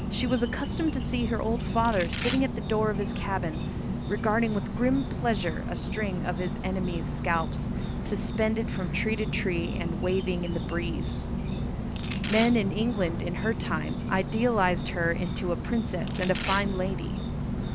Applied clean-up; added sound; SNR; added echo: none; Domestic sounds, home sounds + Insect; 1 dB; none.